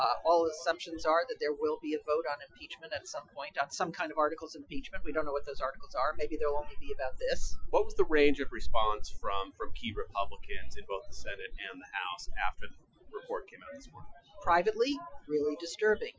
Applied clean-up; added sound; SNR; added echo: classical method Wiener filter.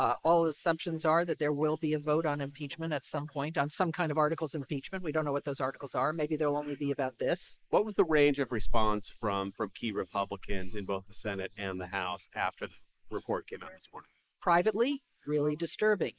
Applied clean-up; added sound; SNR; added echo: neural mask model Resemble Enhance denoiser.